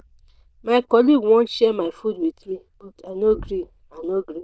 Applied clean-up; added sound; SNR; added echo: neural diffusion model UNIVERSE++.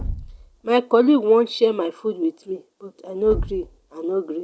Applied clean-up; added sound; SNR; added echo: none; Thump, thud; 14 dB; none.